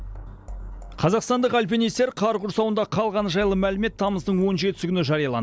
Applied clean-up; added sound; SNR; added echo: none; none; none; none.